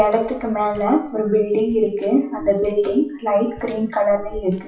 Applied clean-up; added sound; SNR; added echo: classical method WPE with log-MMSE.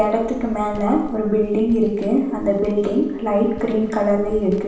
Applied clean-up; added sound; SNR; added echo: none; Walk, footsteps; 17 dB; reverberation time 0.9 s.